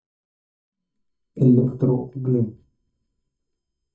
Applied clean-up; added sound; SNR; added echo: neural mask model DeepFilterNet 3.